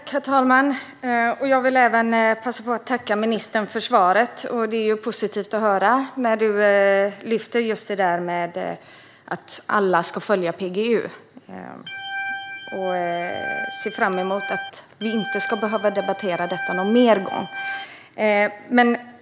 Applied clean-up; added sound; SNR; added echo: none; Organ; 9 dB; none.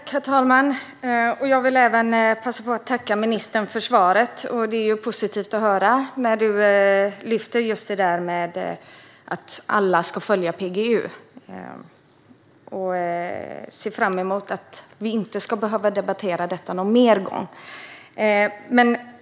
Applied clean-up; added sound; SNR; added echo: none; none; none; none.